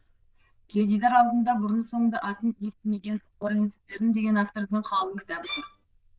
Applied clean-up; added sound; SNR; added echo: neural diffusion model UNIVERSE++.